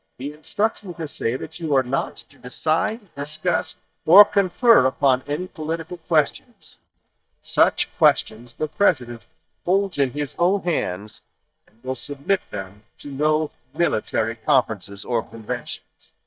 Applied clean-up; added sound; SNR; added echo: neural mask model DeepFilterNet 3.